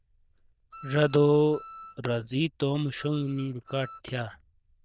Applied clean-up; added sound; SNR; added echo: neural diffusion model UNIVERSE++.